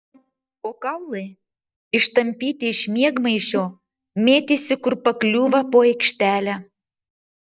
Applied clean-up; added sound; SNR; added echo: neural mask model DeepFilterNet 3.